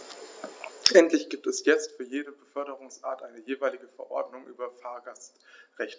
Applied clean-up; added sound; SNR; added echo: none; none; none; none.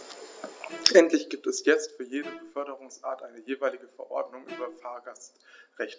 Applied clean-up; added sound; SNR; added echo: none; Bowed string instrument; 19 dB; none.